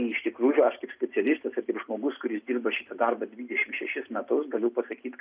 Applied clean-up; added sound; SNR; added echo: none; none; none; none.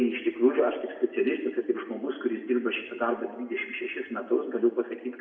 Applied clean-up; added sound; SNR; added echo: none; none; none; reverberation time 1.0 s.